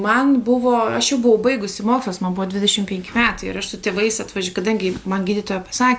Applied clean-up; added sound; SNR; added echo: none; none; none; none.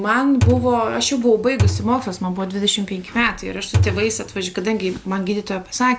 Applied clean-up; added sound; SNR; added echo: none; Thump, thud; 2 dB; none.